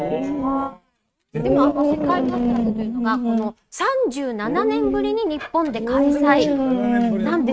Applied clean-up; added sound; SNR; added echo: neural mask model RNNoise.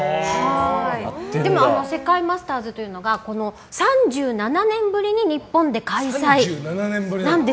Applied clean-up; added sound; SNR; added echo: none; none; none; none.